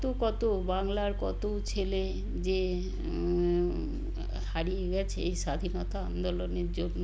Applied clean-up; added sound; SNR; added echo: none; Mechanical fan; 1 dB; none.